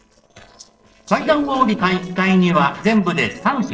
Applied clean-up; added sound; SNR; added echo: neural separator model SepFormer DNS4.